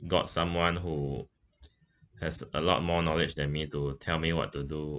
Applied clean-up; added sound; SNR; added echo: none; none; none; none.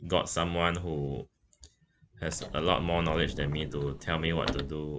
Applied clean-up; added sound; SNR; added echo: none; Sliding door / Slam / Wood; 8 dB; none.